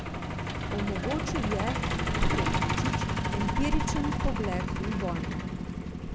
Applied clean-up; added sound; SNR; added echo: none; Truck; -3 dB; none.